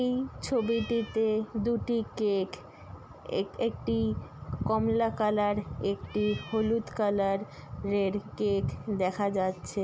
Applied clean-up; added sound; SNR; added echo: none; Cat; 18 dB; none.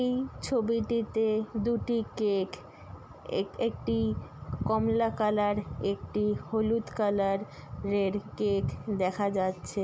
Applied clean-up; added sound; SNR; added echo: none; none; none; none.